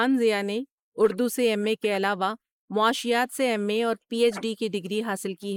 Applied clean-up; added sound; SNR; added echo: neural mask model Resemble Enhance denoiser.